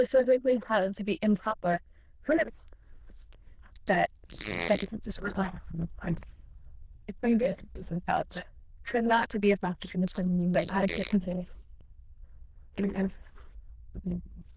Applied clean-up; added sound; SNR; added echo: neural diffusion model UNIVERSE++.